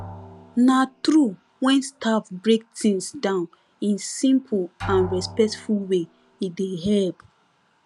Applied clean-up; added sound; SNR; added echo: none; Drum; 18 dB; none.